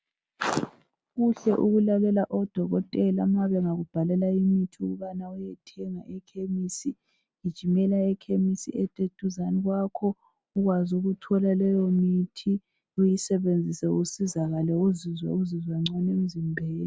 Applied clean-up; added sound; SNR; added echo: none; none; none; none.